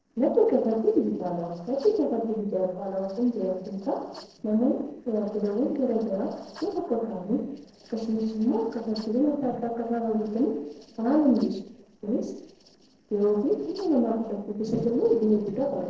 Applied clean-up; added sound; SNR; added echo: neural separator model SepFormer DNS4.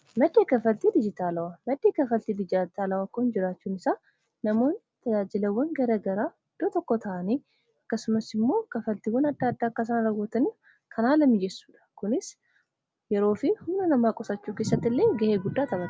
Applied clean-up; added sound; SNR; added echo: none; none; none; none.